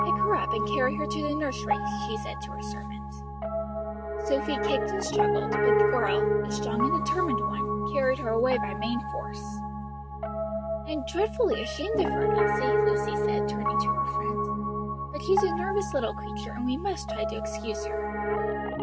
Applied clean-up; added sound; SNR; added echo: none; Piano; -4 dB; none.